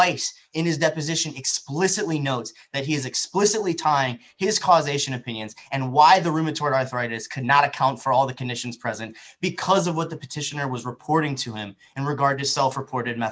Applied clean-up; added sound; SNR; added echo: neural mask model Resemble Enhance denoiser.